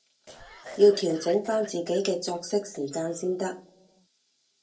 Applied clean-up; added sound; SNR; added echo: none; Cough; 19 dB; reverberation time 0.2 s.